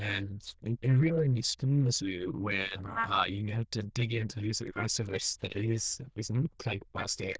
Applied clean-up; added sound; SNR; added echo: neural diffusion model UNIVERSE++.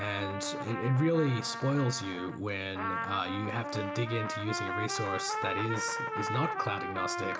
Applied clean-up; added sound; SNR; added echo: none; Trumpet; 4 dB; none.